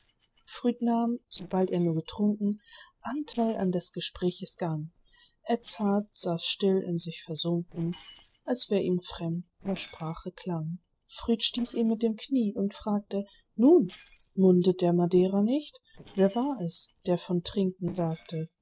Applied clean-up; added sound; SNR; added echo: neural separator model SepFormer DNS4.